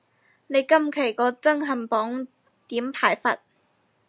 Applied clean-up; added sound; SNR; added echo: none; none; none; none.